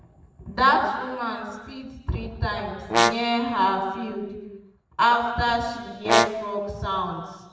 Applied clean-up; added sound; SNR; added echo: none; Brass instrument; 0 dB; reverberation time 1.3 s.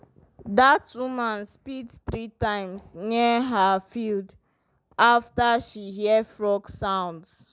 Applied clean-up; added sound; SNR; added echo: none; none; none; none.